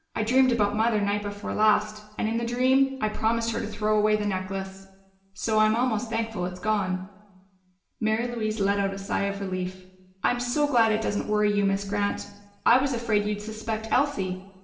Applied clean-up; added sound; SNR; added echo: none; none; none; reverberation time 0.8 s.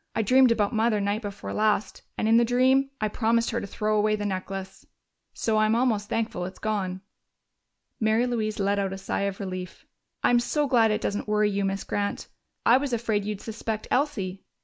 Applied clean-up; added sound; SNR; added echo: none; none; none; none.